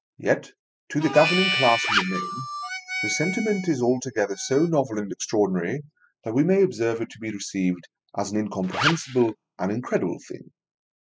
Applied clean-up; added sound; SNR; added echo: classical method spectral subtraction.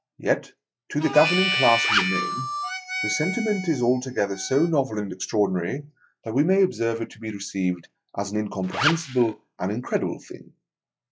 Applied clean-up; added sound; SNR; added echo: classical method log-MMSE.